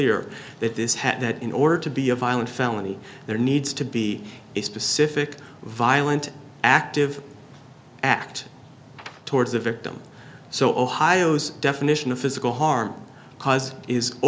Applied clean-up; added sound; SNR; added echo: none; none; none; none.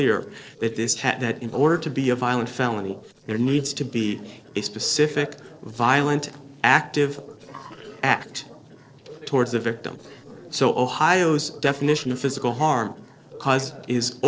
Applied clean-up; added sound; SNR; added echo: neural separator model SepFormer DNS4.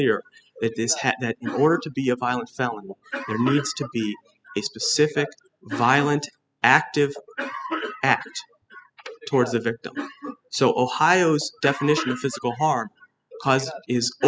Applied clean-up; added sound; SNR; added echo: classical method spectral subtraction.